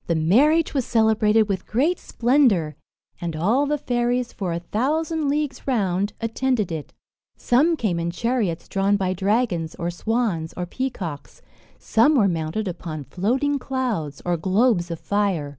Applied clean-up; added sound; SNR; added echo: none; none; none; none.